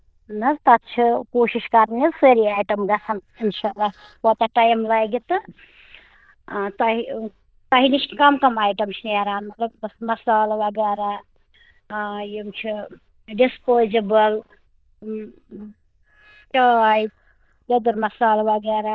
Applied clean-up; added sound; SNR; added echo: neural diffusion model UNIVERSE++.